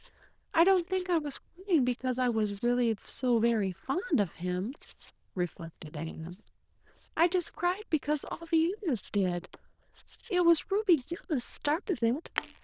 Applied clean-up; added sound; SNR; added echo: neural diffusion model UNIVERSE++.